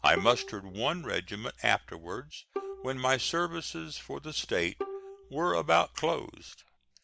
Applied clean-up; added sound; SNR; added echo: none; Bowed string instrument; 14 dB; none.